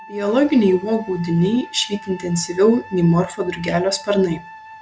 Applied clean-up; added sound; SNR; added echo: none; Wind instrument, woodwind instrument; 19 dB; none.